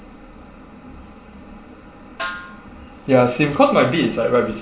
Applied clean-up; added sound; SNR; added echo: none; Snare drum; 15 dB; reverberation time 0.3 s.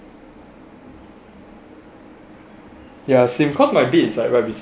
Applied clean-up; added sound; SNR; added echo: none; none; none; none.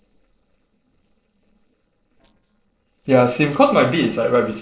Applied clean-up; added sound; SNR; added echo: neural separator model SepFormer DNS4.